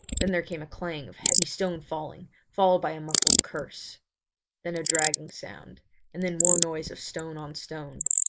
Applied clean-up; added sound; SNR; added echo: neural mask model Resemble Enhance denoiser.